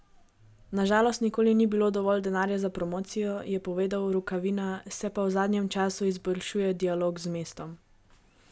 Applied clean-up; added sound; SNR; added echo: none; none; none; none.